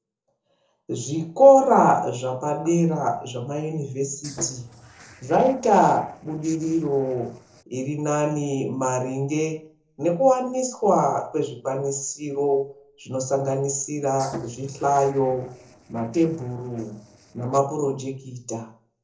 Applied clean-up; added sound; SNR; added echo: neural separator model SepFormer DNS4.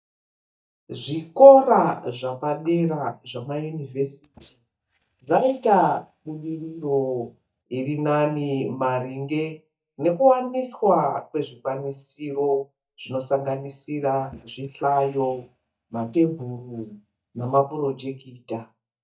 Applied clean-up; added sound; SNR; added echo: neural mask model DeepFilterNet 3.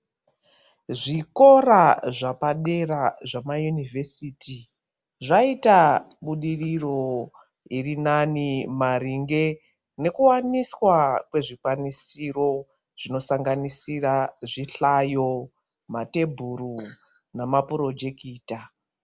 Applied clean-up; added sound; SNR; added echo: none; none; none; none.